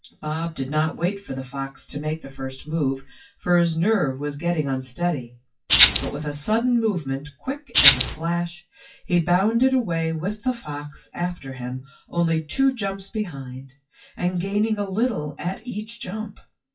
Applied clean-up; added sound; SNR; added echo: classical method WPE with log-MMSE.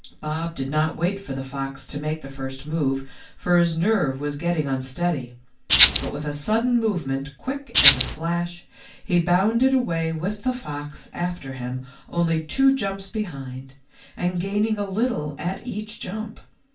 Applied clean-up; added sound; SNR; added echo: none; Rattle (instrument); -5 dB; reverberation time 0.2 s.